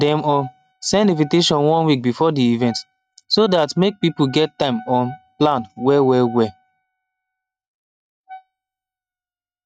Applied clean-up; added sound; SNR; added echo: neural mask model RNNoise.